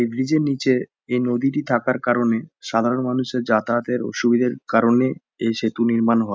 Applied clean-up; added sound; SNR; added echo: none; none; none; none.